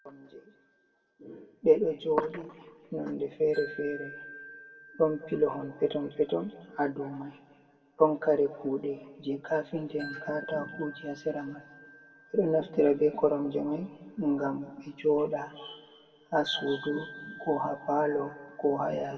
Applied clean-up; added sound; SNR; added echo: none; Wind chime; 19 dB; reverberation time 1.9 s.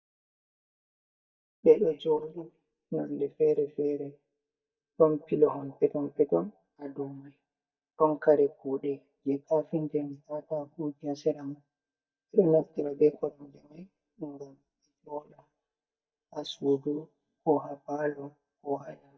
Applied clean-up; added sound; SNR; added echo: neural mask model DeepFilterNet 3.